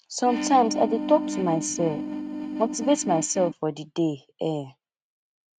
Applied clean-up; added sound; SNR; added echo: neural mask model RNNoise.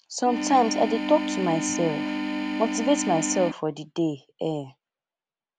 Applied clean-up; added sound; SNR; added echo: none; Organ; 2 dB; none.